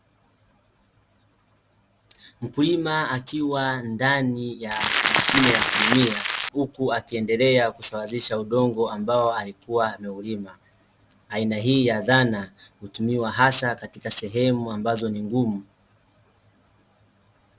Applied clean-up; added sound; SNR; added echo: none; Crackle; -2 dB; none.